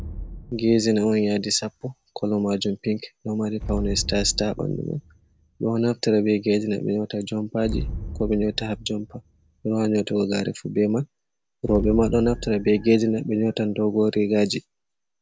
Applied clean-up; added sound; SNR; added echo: none; Explosion; 13 dB; none.